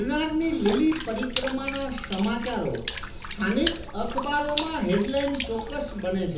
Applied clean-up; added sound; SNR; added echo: none; Water / Splash, splatter; 5 dB; reverberation time 0.6 s.